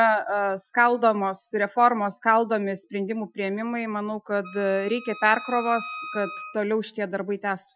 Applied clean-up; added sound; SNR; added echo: classical method Wiener filter.